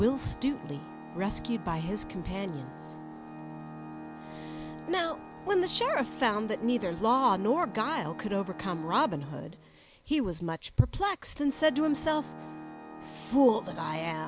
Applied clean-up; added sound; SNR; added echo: none; Organ; 13 dB; none.